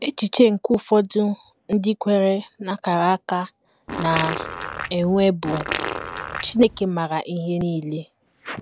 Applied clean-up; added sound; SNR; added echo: none; Fart; 7 dB; none.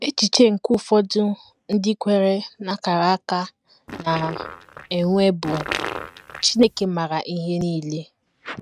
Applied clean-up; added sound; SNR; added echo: neural mask model RNNoise.